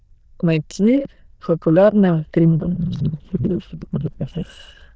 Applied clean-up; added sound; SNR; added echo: neural diffusion model UNIVERSE++.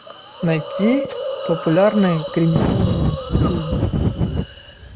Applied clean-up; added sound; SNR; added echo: none; Hiss; 10 dB; none.